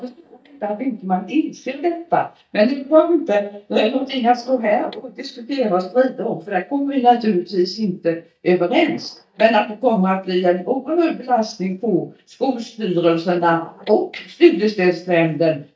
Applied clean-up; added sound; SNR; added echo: neural mask model DeepFilterNet 3.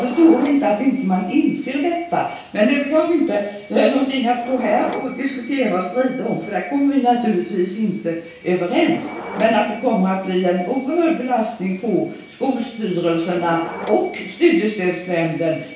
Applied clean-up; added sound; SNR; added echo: none; Subway, metro, underground / Door; 18 dB; reverberation time 0.6 s.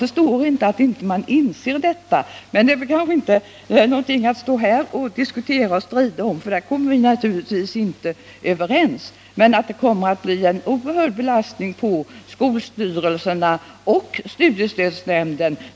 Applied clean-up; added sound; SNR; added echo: none; none; none; none.